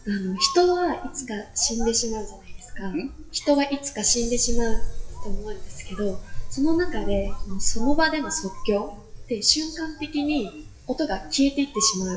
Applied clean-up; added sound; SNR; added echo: classical method WPE with log-MMSE.